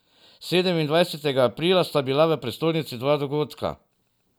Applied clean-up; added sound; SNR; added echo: none; none; none; none.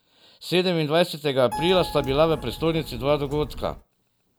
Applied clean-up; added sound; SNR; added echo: none; Keyboard (musical); 11 dB; none.